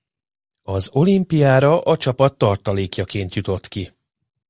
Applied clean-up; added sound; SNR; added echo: none; none; none; none.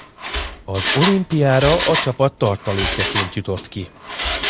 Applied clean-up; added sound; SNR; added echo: none; Mechanisms; 5 dB; none.